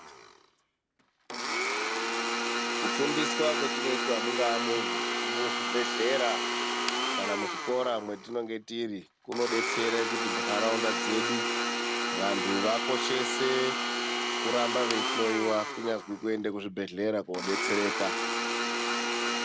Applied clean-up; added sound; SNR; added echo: none; Domestic sounds, home sounds; -1 dB; none.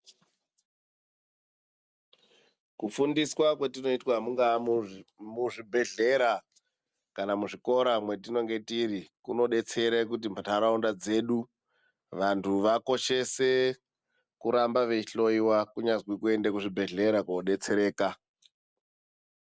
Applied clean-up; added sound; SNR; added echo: none; none; none; none.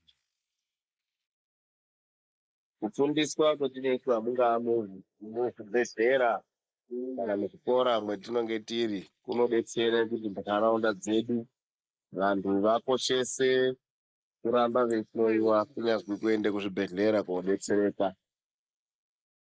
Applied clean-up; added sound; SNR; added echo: neural mask model Resemble Enhance denoiser.